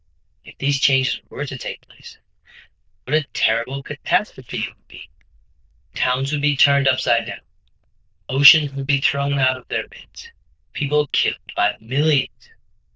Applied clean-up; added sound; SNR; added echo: neural diffusion model UNIVERSE++.